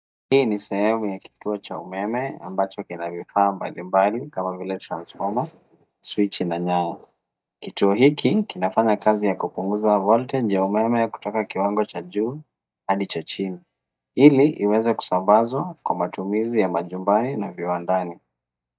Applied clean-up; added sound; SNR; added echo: neural mask model DeepFilterNet 3.